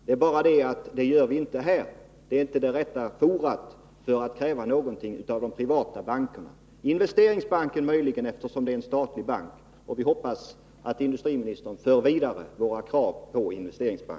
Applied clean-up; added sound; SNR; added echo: none; none; none; none.